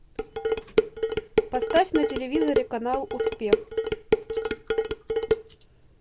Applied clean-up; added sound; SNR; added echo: none; Dishes, pots, and pans; -4 dB; none.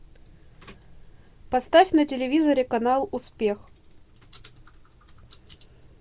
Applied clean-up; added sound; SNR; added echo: none; none; none; none.